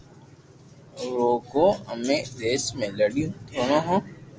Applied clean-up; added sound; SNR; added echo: none; none; none; none.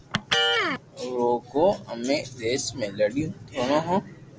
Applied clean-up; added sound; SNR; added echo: none; Electric guitar; 3 dB; none.